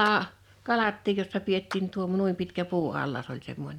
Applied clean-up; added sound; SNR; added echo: none; Clapping; 19 dB; none.